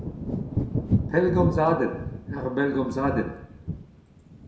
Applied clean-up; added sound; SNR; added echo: none; Thunder / Wind; 3 dB; reverberation time 0.6 s.